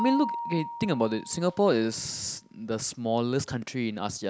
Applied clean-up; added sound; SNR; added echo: none; Mallet percussion; 11 dB; none.